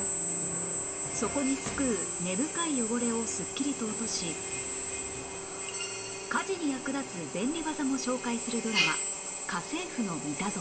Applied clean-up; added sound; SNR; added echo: none; Drill; -2 dB; reverberation time 0.4 s.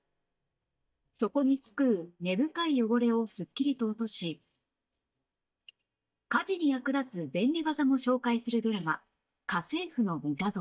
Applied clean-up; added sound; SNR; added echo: neural mask model DeepFilterNet 3.